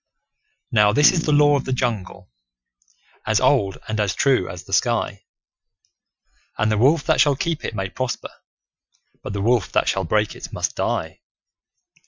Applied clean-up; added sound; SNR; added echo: classical method Wiener filter.